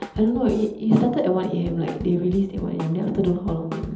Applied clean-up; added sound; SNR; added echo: none; Drum kit; 14 dB; reverberation time 1.2 s.